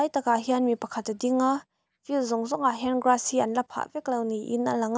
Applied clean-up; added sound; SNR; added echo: none; none; none; none.